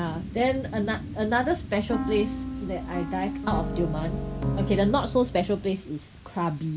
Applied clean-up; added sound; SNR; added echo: none; Piano; 3 dB; none.